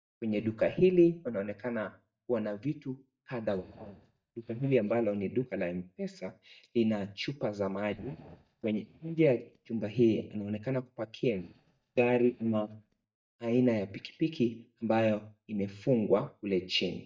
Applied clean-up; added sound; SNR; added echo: neural mask model DeepFilterNet 3.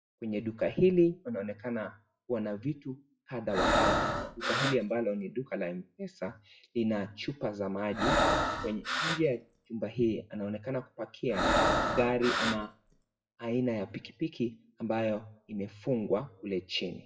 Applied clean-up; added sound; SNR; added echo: classical method WPE with log-MMSE.